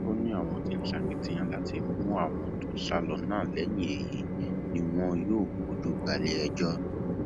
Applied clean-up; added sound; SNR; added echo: none; Train; -1 dB; none.